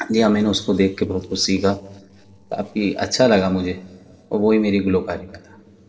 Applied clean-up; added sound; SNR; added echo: neural separator model SepFormer DNS4.